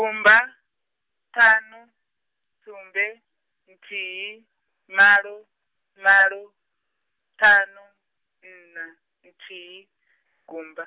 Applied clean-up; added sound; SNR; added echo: none; none; none; none.